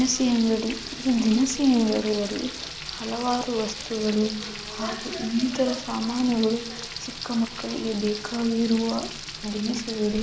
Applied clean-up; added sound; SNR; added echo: none; Frying (food); 10 dB; none.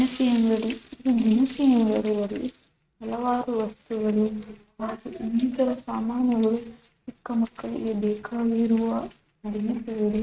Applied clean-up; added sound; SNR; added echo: neural mask model RNNoise.